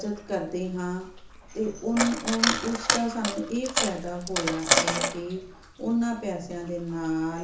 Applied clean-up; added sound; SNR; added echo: none; Coin (dropping); 1 dB; reverberation time 0.7 s.